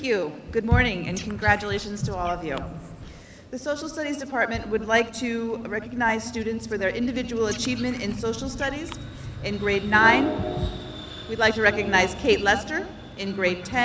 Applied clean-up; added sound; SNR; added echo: none; Frog; 16 dB; none.